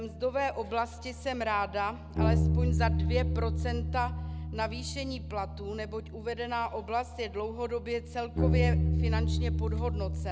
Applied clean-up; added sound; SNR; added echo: none; Bass guitar; -3 dB; none.